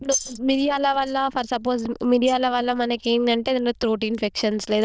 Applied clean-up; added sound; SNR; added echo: neural diffusion model UNIVERSE++.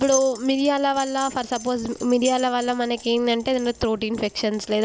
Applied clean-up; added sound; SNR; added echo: none; Keys jangling; 16 dB; none.